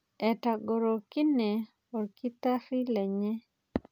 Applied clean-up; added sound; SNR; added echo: none; none; none; none.